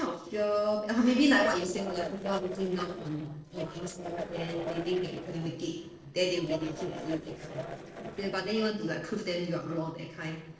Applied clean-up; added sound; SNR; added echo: neural separator model SepFormer DNS4.